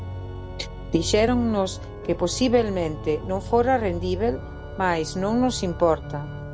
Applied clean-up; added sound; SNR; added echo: none; Organ; 9 dB; none.